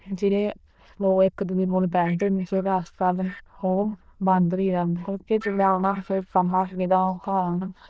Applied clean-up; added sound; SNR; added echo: neural diffusion model UNIVERSE++.